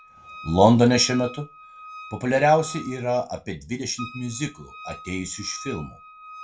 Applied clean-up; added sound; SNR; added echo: none; Wind instrument, woodwind instrument; 18 dB; reverberation time 0.2 s.